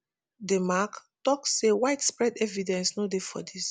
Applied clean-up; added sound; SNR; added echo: none; none; none; none.